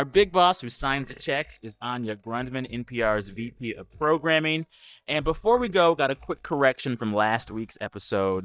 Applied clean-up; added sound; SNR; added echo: neural mask model DeepFilterNet 3.